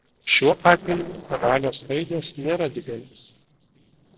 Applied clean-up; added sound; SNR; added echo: neural separator model SepFormer DNS4.